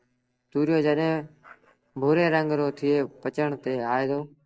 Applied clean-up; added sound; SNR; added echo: neural separator model SepFormer DNS4.